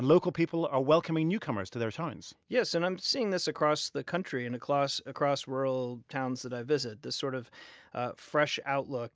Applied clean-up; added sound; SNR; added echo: none; none; none; none.